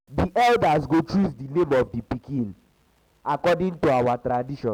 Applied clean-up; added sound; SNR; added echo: none; none; none; none.